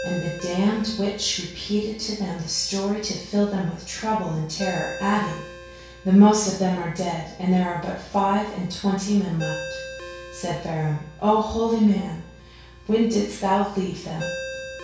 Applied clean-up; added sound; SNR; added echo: none; Ringtone; 15 dB; reverberation time 0.6 s.